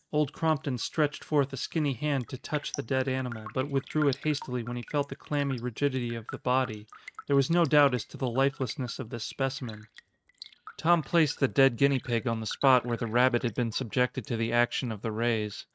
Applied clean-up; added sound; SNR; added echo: neural mask model RNNoise.